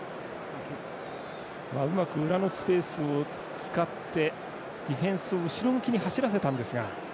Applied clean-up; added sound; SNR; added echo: none; none; none; none.